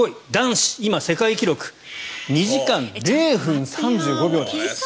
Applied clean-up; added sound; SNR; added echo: none; none; none; none.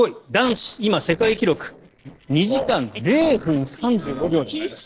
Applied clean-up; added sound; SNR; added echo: neural separator model SepFormer DNS4.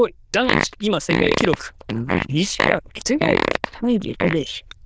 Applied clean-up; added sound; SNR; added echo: neural diffusion model UNIVERSE++.